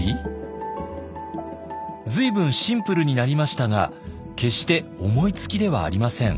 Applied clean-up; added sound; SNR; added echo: none; none; none; none.